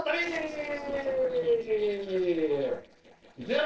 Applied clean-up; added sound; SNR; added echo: neural separator model SepFormer DNS4.